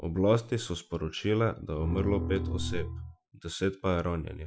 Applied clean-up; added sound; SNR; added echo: classical method Wiener filter.